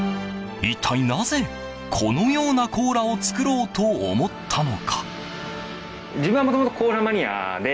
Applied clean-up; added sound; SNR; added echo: none; none; none; none.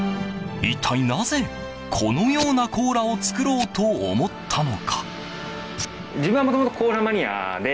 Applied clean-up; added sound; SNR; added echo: none; Packing tape, duct tape / Tearing; 16 dB; none.